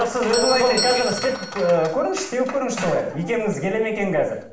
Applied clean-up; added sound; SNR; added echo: none; Doorbell; 11 dB; reverberation time 0.6 s.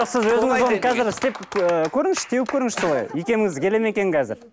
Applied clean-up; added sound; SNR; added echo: none; none; none; none.